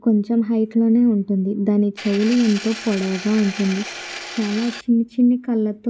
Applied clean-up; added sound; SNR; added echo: none; Engine; 13 dB; none.